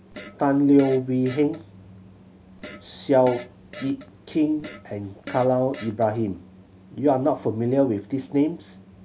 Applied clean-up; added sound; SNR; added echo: none; Fart; 18 dB; none.